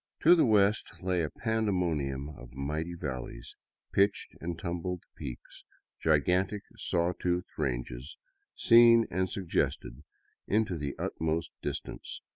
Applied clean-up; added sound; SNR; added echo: none; none; none; none.